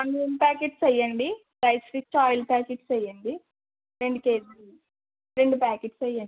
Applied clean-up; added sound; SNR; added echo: none; none; none; none.